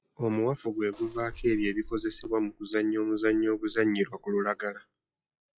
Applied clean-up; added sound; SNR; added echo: classical method log-MMSE.